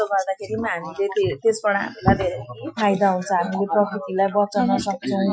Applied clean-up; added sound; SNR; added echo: classical method Wiener filter.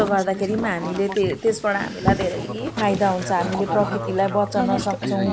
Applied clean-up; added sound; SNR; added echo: none; Boat, Water vehicle; 5 dB; none.